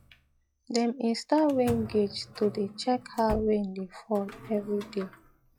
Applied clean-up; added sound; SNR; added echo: classical method log-MMSE.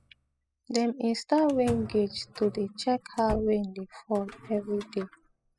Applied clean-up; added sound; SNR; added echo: classical method spectral subtraction.